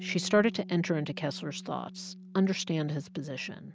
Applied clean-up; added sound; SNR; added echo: none; Bass guitar; 15 dB; none.